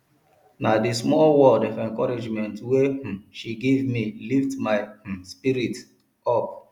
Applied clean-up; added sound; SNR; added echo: none; none; none; none.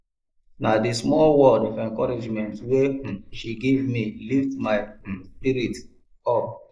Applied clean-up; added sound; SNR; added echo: neural mask model Resemble Enhance denoiser.